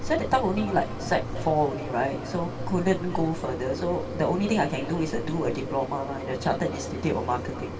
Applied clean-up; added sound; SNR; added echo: none; Mechanisms; 7 dB; reverberation time 2.8 s.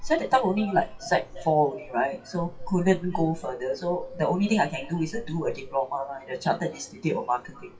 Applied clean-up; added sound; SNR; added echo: classical method WPE with log-MMSE.